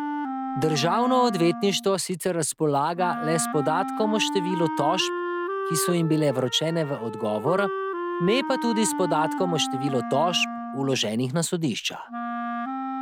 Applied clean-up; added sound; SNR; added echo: none; Wind instrument, woodwind instrument; 6 dB; none.